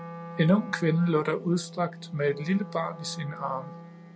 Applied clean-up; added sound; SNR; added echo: none; Wind instrument, woodwind instrument; 14 dB; none.